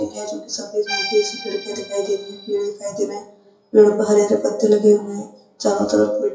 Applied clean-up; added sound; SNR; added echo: classical method WPE with log-MMSE.